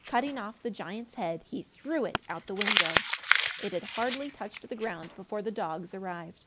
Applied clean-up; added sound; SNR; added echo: none; Crumpling, crinkling; -2 dB; none.